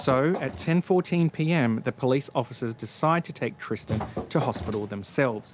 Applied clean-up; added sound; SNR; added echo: none; none; none; none.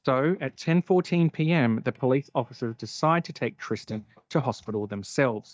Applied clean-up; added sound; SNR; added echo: neural mask model DeepFilterNet 3.